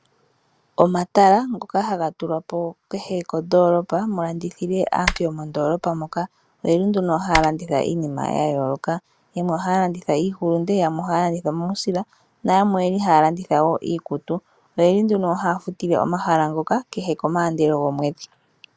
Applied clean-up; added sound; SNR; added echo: none; Typing; 10 dB; none.